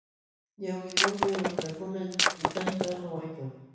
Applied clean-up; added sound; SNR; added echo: none; Shatter; -5 dB; reverberation time 1.0 s.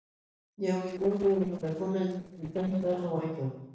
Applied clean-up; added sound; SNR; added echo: neural separator model SepFormer DNS4.